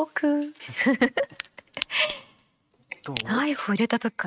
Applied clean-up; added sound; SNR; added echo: neural mask model RNNoise.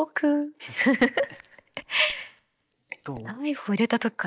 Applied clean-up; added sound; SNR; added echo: neural mask model DeepFilterNet 3.